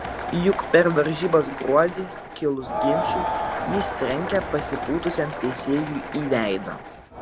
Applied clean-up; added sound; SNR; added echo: none; Crowd; 5 dB; none.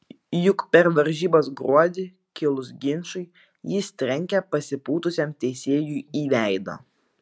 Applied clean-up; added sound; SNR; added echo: none; none; none; none.